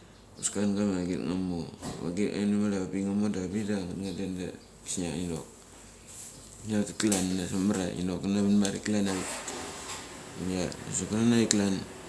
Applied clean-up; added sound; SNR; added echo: none; none; none; none.